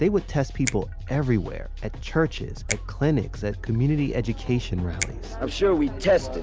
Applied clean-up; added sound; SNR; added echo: none; Finger snapping; 15 dB; none.